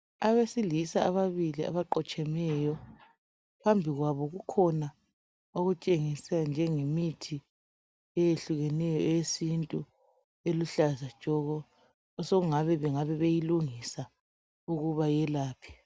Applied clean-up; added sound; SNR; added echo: none; none; none; none.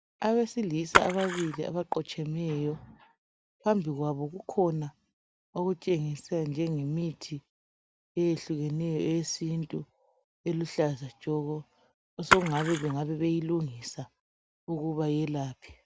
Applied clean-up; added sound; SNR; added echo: none; Splash, splatter; 0 dB; none.